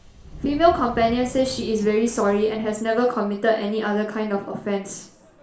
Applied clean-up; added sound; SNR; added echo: none; Subway, metro, underground; 19 dB; reverberation time 0.5 s.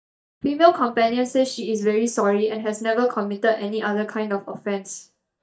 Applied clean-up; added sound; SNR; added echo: neural mask model DeepFilterNet 3.